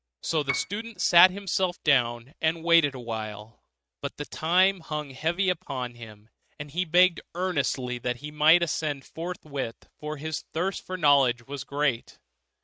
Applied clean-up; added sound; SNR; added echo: neural mask model RNNoise.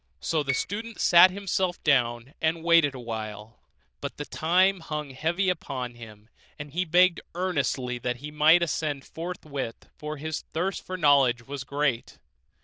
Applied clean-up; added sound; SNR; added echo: neural diffusion model UNIVERSE++.